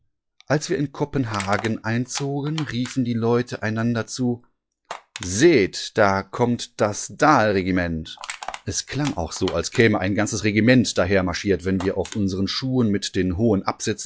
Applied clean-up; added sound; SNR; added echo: classical method log-MMSE.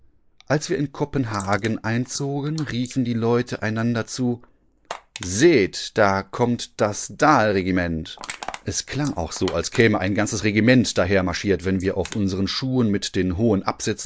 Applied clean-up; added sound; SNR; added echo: neural mask model Resemble Enhance denoiser.